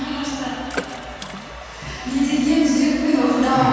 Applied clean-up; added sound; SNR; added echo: none; Water / Splash, splatter; 17 dB; reverberation time 2.1 s.